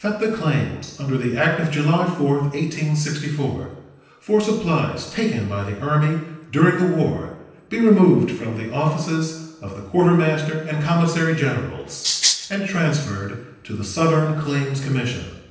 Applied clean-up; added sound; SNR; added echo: none; Rattle (instrument); 1 dB; reverberation time 0.9 s.